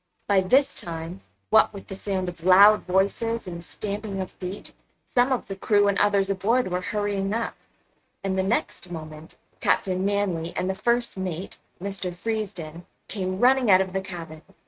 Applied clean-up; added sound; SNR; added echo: neural mask model RNNoise.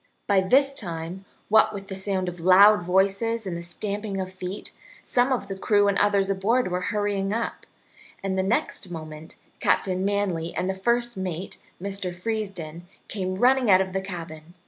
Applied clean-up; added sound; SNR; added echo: none; none; none; none.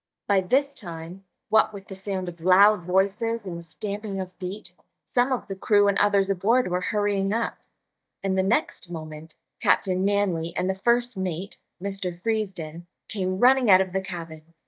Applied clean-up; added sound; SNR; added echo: neural mask model DeepFilterNet 3.